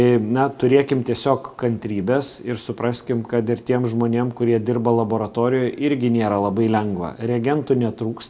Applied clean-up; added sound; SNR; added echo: none; none; none; reverberation time 1.5 s.